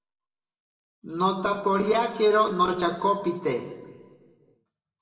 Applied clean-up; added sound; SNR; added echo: none; none; none; reverberation time 1.5 s.